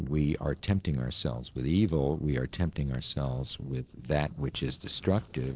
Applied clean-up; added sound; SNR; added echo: neural separator model SepFormer DNS4.